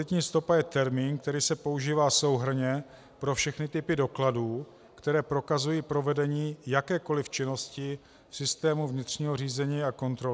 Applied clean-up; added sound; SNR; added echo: none; none; none; none.